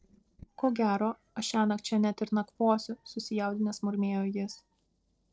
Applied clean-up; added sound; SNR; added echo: neural separator model SepFormer DNS4.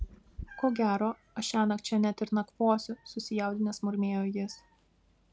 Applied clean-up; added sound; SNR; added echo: none; Meow; 18 dB; none.